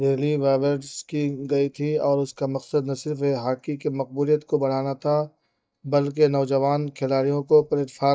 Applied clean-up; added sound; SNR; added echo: neural mask model DeepFilterNet 3.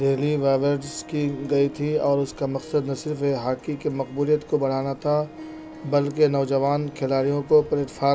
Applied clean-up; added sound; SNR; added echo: none; Harp; 20 dB; none.